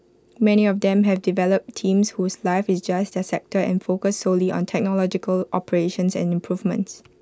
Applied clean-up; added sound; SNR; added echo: none; none; none; none.